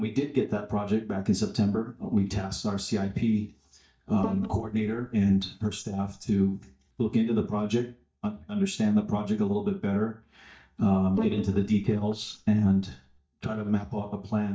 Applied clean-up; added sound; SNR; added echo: neural mask model DeepFilterNet 3.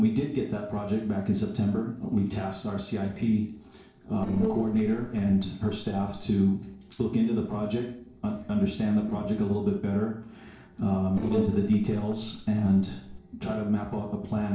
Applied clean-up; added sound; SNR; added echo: neural separator model SepFormer DNS4.